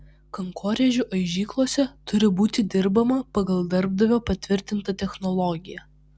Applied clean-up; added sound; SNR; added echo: none; none; none; none.